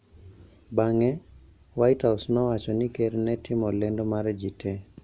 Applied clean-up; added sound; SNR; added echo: none; none; none; none.